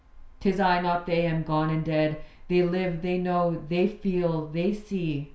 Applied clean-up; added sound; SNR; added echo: none; none; none; none.